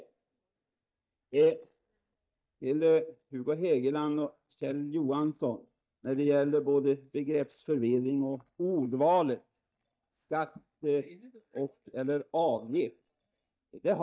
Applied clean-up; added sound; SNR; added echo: neural mask model DeepFilterNet 3.